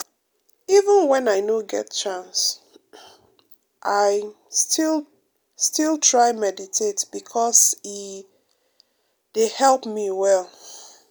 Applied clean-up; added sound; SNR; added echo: none; none; none; none.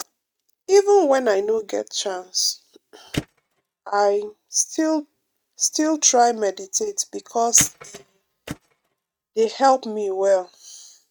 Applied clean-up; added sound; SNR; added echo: neural mask model RNNoise.